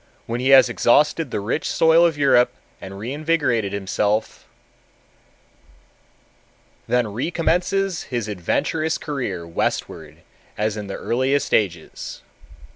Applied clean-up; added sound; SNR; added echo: none; none; none; none.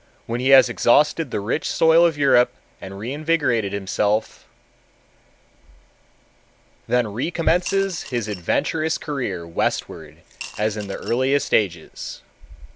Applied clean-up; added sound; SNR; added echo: none; Coin (dropping) / Glass; 17 dB; none.